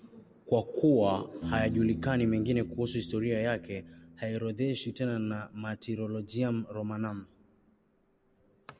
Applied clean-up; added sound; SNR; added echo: none; Piano; 13 dB; none.